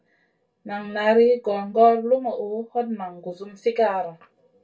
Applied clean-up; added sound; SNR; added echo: none; none; none; reverberation time 0.2 s.